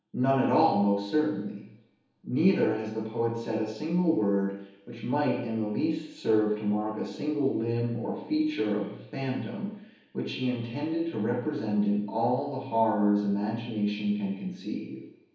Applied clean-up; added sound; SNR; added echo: none; none; none; reverberation time 2.2 s.